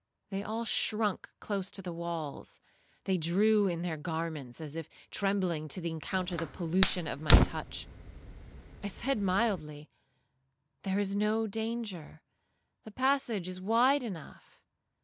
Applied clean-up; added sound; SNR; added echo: none; Fire; -3 dB; none.